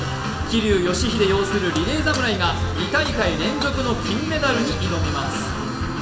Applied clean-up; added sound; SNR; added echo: none; Shatter; 17 dB; reverberation time 1.7 s.